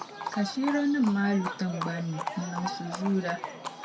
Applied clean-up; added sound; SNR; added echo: none; Livestock, farm animals, working animals; 8 dB; reverberation time 0.2 s.